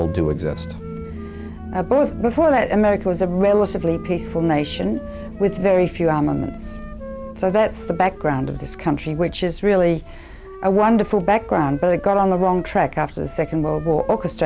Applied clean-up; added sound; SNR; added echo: none; Wind instrument, woodwind instrument; 20 dB; none.